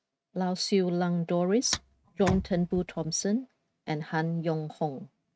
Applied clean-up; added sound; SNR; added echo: neural mask model RNNoise.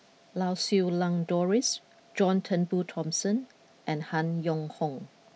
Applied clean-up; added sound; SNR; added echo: none; none; none; none.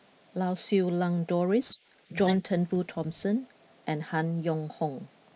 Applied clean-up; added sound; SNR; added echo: neural mask model Resemble Enhance denoiser.